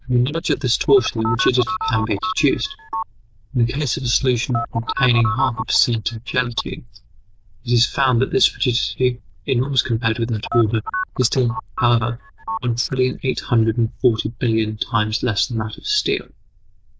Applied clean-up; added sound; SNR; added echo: neural diffusion model UNIVERSE++.